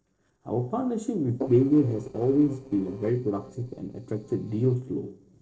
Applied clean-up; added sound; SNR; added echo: neural separator model SepFormer DNS4.